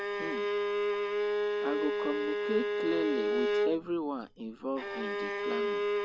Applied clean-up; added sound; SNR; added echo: none; Bowed string instrument; -5 dB; none.